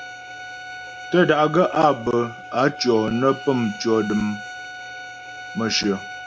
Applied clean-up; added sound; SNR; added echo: none; Bowed string instrument; 13 dB; none.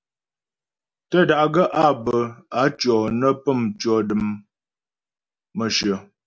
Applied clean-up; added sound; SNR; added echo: none; none; none; none.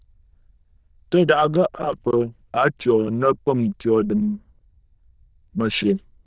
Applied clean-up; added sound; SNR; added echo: neural diffusion model UNIVERSE++.